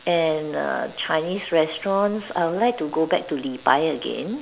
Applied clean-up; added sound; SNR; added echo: none; none; none; none.